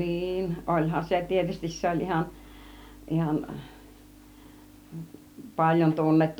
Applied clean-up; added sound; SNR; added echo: none; none; none; none.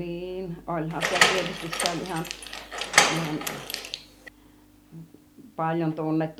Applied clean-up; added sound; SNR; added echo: none; Door; -5 dB; none.